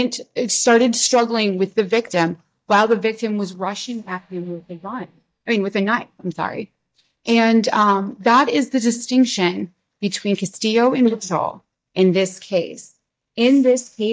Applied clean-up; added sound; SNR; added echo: neural mask model DeepFilterNet 3.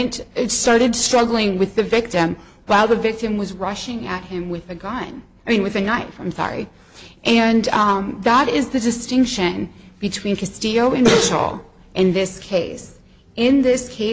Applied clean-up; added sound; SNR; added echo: none; none; none; none.